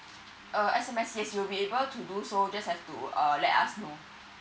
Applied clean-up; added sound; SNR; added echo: none; none; none; none.